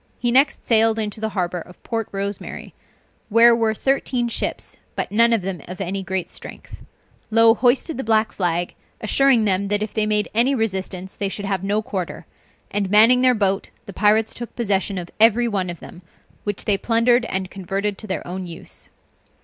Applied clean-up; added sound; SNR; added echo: none; none; none; none.